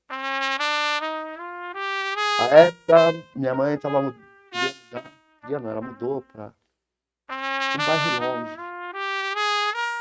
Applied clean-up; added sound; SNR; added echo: neural mask model RNNoise.